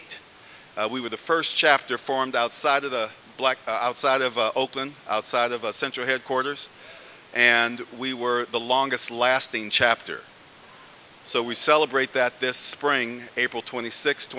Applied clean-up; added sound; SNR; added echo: none; none; none; none.